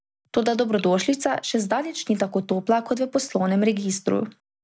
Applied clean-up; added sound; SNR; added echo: none; none; none; none.